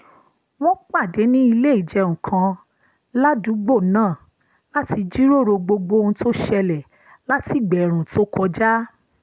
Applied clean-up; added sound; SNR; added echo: none; none; none; none.